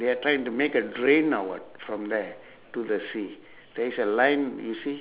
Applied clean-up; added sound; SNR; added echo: none; none; none; none.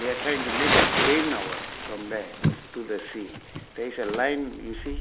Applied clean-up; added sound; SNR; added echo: none; Crumpling, crinkling; -1 dB; none.